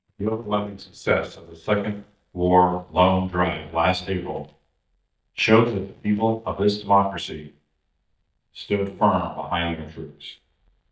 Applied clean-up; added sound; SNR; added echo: neural mask model DeepFilterNet 3.